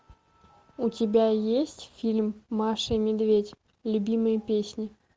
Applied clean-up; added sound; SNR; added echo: none; none; none; none.